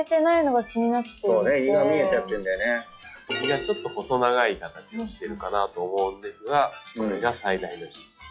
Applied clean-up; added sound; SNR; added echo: classical method log-MMSE.